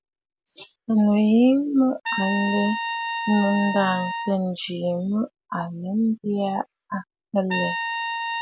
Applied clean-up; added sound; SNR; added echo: none; Trumpet; 8 dB; none.